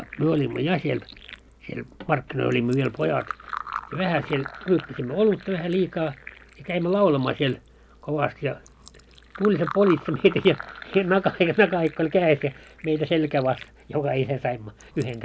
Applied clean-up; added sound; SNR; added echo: none; Fill (with liquid); 17 dB; none.